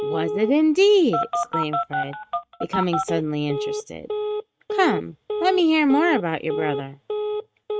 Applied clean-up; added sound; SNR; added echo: neural mask model RNNoise.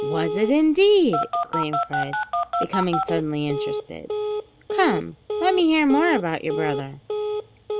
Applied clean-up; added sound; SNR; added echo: none; Telephone; 4 dB; none.